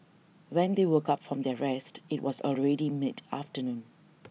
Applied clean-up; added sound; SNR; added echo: none; none; none; none.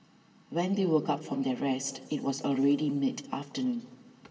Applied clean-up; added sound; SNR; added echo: none; none; none; reverberation time 2.7 s.